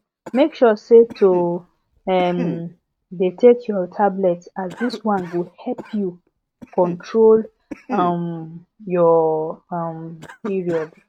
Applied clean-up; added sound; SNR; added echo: neural mask model RNNoise.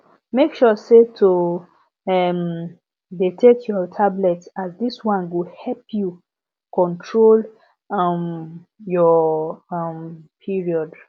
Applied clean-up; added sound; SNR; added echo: none; none; none; none.